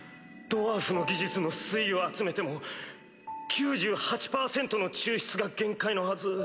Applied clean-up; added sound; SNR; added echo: none; none; none; none.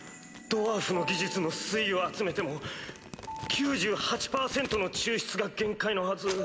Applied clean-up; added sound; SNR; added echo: none; Crumpling, crinkling; 16 dB; none.